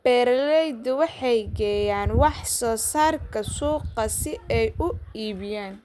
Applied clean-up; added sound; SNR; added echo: none; none; none; none.